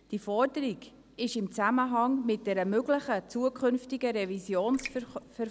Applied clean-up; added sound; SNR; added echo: none; Raindrop; 14 dB; none.